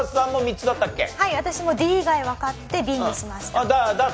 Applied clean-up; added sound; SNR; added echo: none; none; none; none.